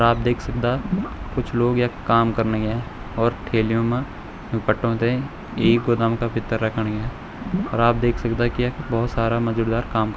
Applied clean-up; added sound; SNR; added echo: none; Gurgling / Liquid + Gull, seagull / Ocean; 8 dB; none.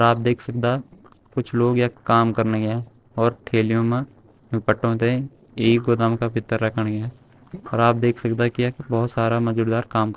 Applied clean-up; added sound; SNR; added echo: neural separator model SepFormer DNS4.